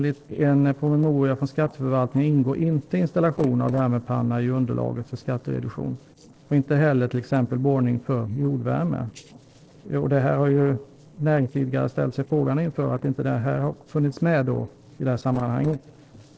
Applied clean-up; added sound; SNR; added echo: neural separator model SepFormer DNS4.